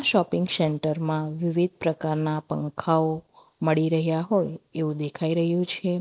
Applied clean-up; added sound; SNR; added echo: none; none; none; none.